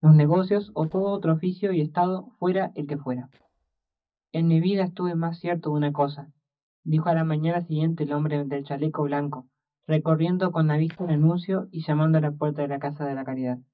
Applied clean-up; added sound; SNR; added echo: neural mask model DeepFilterNet 3.